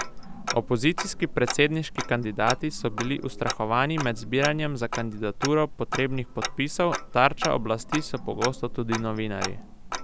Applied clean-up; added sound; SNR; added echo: none; Tick-tock; 6 dB; none.